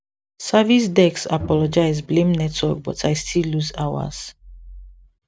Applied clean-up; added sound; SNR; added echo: none; Bowed string instrument; 17 dB; none.